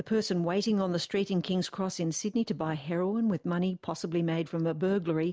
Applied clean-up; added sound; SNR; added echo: none; none; none; none.